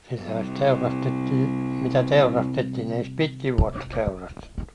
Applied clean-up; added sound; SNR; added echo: none; Bowed string instrument; 4 dB; none.